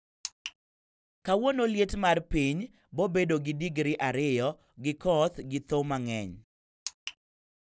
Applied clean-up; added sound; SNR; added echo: none; none; none; none.